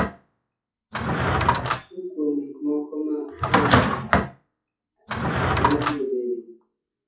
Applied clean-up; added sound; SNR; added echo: classical method WPE with log-MMSE.